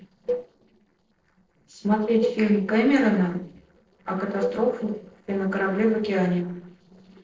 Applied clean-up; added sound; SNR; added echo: neural separator model SepFormer DNS4.